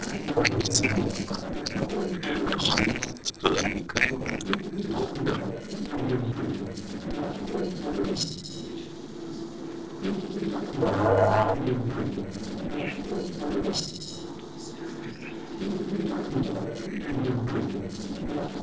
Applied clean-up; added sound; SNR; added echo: neural separator model SepFormer DNS4.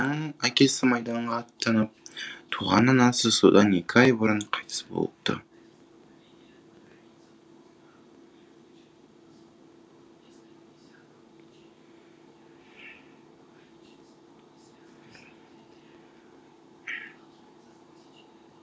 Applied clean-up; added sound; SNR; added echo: none; none; none; none.